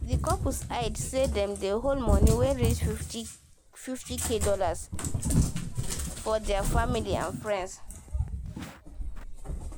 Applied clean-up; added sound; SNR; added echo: none; Cat; -2 dB; none.